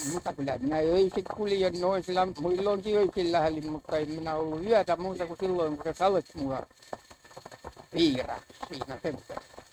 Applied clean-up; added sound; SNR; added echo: neural mask model RNNoise.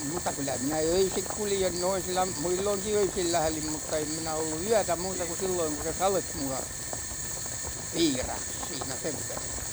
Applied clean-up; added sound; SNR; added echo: none; Boiling; 4 dB; none.